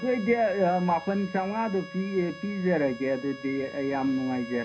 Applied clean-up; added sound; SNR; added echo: none; Bowed string instrument; 16 dB; reverberation time 0.5 s.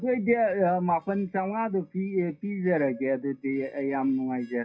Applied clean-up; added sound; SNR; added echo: classical method WPE with log-MMSE.